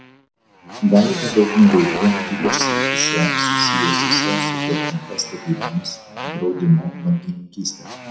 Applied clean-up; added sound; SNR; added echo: none; Motorcycle; 4 dB; reverberation time 0.6 s.